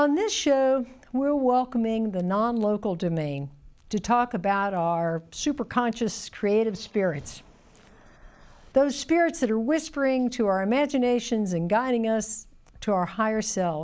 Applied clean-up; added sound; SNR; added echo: neural mask model Resemble Enhance denoiser.